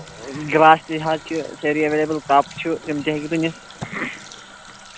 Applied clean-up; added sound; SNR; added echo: none; Typing + Water tap, faucet; 18 dB; none.